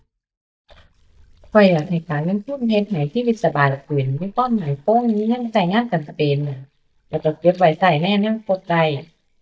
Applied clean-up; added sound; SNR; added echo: neural mask model DeepFilterNet 3.